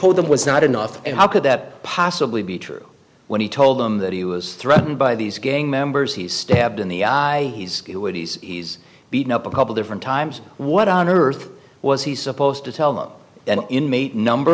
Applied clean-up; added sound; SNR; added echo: none; none; none; none.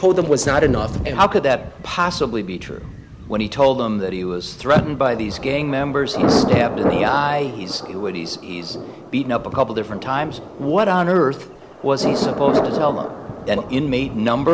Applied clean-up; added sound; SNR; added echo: none; Thunder; 6 dB; none.